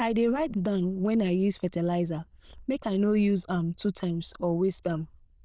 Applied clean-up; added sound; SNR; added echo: neural diffusion model UNIVERSE++.